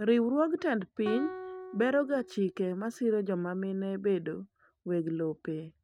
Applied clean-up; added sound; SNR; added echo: neural mask model RNNoise.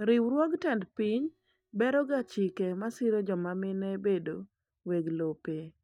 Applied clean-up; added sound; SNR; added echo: neural mask model DeepFilterNet 3.